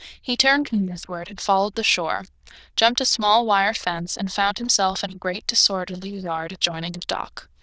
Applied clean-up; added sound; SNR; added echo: neural diffusion model UNIVERSE++.